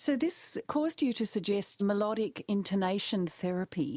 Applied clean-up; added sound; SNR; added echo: none; none; none; none.